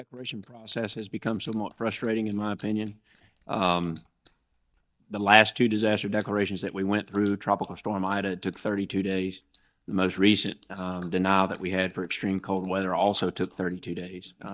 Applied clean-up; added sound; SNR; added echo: neural mask model DeepFilterNet 3.